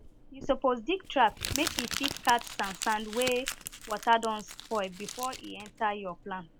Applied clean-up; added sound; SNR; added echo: none; Crumpling, crinkling; 9 dB; none.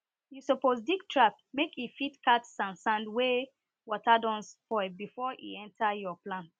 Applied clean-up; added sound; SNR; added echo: none; none; none; none.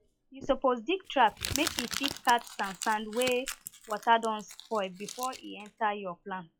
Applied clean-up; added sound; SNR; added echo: classical method log-MMSE.